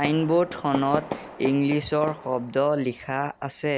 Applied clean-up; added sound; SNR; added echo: none; Fireworks; 12 dB; none.